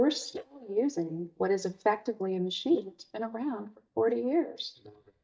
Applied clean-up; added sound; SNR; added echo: neural mask model DeepFilterNet 3.